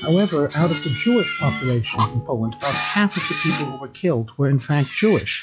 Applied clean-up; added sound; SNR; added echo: classical method log-MMSE.